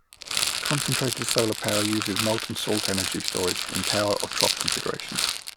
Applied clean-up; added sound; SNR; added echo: none; Rattle; 0 dB; none.